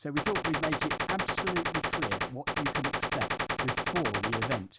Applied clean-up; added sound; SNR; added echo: none; Gunshot, gunfire; -5 dB; none.